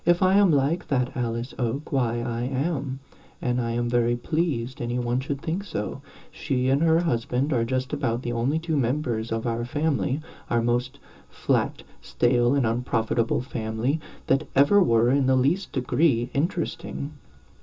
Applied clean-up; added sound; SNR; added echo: none; none; none; reverberation time 0.2 s.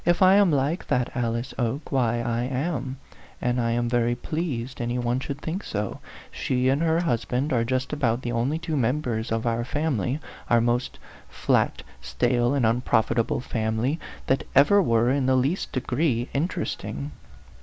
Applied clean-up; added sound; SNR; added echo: none; none; none; none.